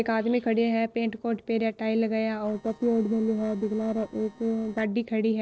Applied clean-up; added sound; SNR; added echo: neural separator model SepFormer DNS4.